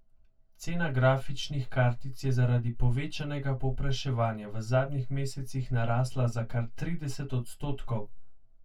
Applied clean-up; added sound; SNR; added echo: none; none; none; reverberation time 0.1 s.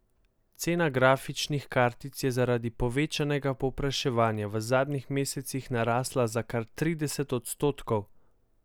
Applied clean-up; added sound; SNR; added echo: none; none; none; none.